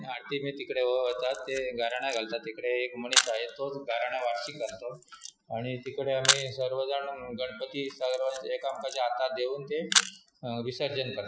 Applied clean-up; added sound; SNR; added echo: classical method Wiener filter.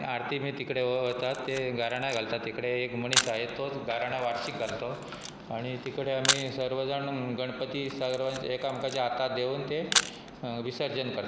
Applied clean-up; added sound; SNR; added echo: none; Camera; 5 dB; none.